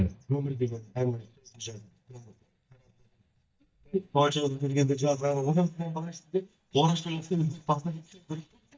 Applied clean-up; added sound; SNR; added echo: neural mask model DeepFilterNet 3.